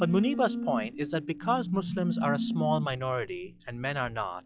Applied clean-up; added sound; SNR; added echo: classical method log-MMSE.